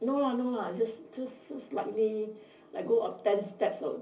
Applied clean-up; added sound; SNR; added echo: none; none; none; reverberation time 0.5 s.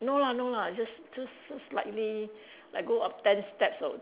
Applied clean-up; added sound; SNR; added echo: none; none; none; none.